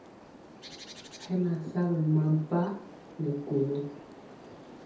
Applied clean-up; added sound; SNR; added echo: none; Bird; 17 dB; reverberation time 0.5 s.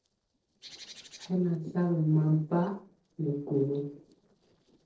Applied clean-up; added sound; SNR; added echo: neural separator model SepFormer DNS4.